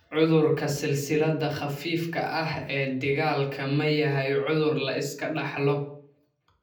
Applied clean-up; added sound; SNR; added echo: none; none; none; reverberation time 0.6 s.